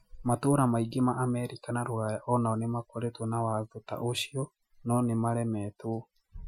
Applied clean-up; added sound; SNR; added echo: classical method Wiener filter.